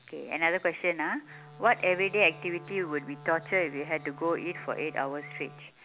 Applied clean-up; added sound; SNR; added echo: none; Wind instrument, woodwind instrument; 19 dB; none.